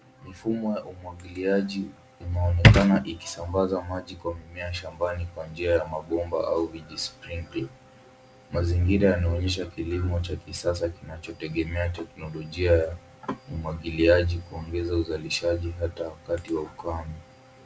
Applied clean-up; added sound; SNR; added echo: none; none; none; none.